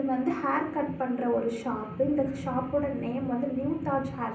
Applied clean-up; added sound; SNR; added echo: none; none; none; reverberation time 0.6 s.